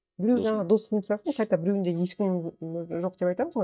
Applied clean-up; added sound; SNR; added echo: neural mask model DeepFilterNet 3.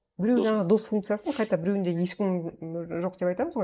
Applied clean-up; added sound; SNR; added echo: neural mask model Resemble Enhance denoiser.